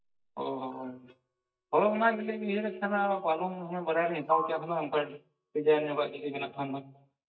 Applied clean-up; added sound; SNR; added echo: neural mask model DeepFilterNet 3.